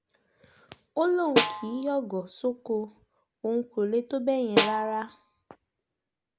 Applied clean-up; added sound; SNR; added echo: none; Snare drum; -1 dB; none.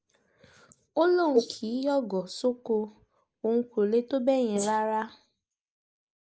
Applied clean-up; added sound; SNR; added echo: neural mask model Resemble Enhance denoiser.